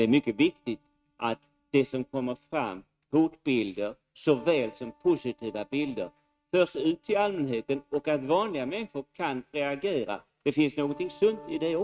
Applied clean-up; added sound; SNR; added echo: neural mask model RNNoise.